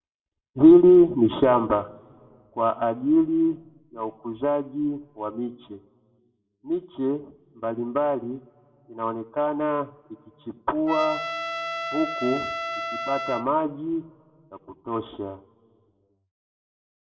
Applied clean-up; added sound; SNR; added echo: none; Trumpet; 7 dB; reverberation time 1.3 s.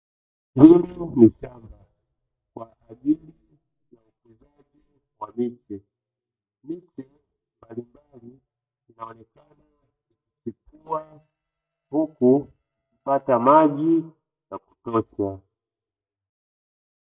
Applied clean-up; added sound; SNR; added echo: neural mask model DeepFilterNet 3.